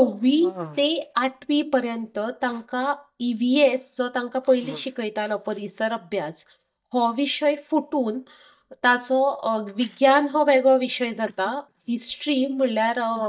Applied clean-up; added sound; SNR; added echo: neural mask model DeepFilterNet 3.